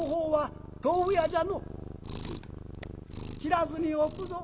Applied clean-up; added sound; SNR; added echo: none; Cat; 11 dB; none.